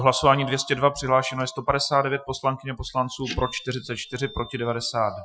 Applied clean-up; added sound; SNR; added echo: classical method Wiener filter.